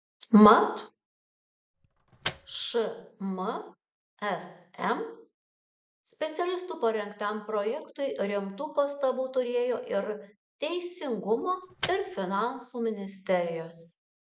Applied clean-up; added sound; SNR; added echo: none; Microwave oven; 12 dB; none.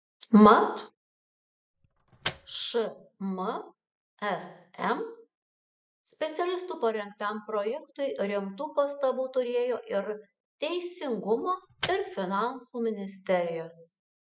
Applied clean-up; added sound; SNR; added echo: classical method spectral subtraction.